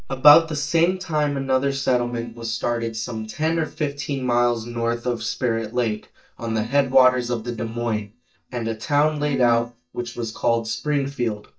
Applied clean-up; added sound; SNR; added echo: neural mask model DeepFilterNet 3.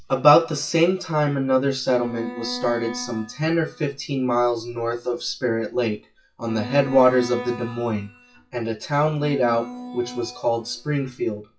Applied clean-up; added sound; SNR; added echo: classical method WPE with log-MMSE.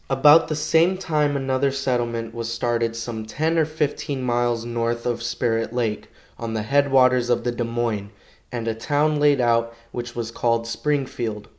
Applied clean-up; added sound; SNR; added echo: none; none; none; none.